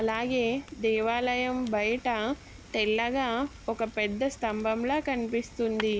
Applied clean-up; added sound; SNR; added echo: none; Fire; 18 dB; none.